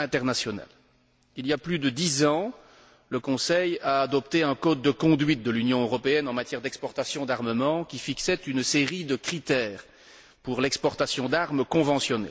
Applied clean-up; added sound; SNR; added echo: none; none; none; none.